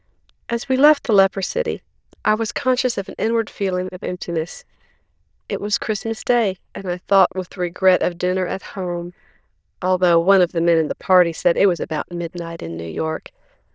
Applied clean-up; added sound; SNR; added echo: neural diffusion model UNIVERSE++.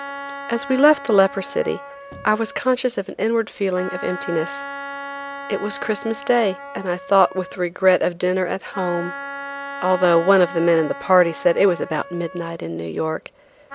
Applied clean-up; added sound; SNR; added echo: none; Wind instrument, woodwind instrument; 13 dB; none.